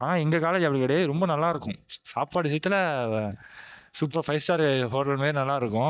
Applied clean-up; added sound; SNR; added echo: neural mask model DeepFilterNet 3.